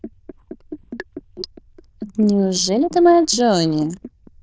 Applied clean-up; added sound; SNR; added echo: neural diffusion model UNIVERSE++.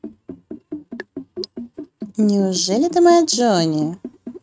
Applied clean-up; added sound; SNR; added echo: neural mask model RNNoise.